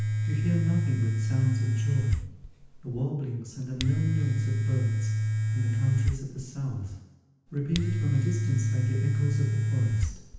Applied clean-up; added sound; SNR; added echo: none; Domestic sounds, home sounds; -3 dB; reverberation time 0.9 s.